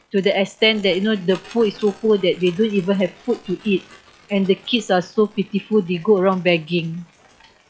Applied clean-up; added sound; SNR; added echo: classical method log-MMSE.